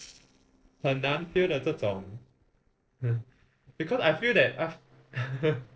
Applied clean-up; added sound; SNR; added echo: neural separator model SepFormer DNS4.